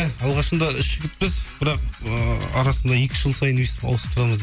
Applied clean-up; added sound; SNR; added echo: none; none; none; none.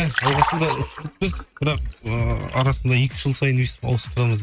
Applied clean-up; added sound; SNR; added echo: neural mask model RNNoise.